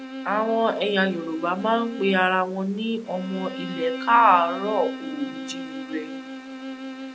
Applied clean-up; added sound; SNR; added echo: none; Bowed string instrument; 11 dB; none.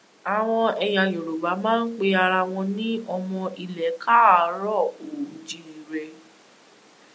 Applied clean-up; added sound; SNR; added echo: none; none; none; none.